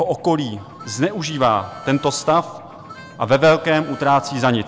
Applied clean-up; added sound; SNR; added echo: none; Mechanisms + Harmonica; 20 dB; none.